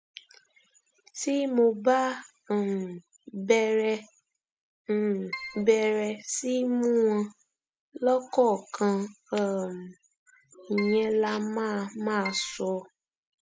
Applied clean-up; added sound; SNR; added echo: none; Keyboard (musical); 10 dB; none.